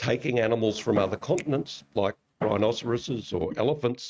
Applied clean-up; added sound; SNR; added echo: neural mask model RNNoise.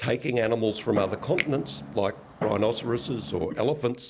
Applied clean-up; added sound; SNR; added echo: none; Finger snapping + Fireworks; 10 dB; none.